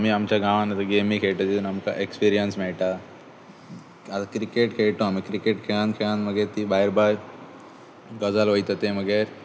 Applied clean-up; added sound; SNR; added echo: none; none; none; none.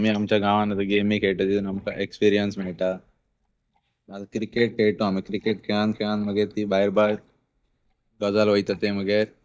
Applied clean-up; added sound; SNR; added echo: neural mask model DeepFilterNet 3.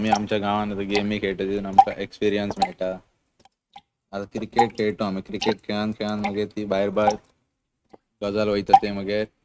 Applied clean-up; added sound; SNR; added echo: neural mask model RNNoise.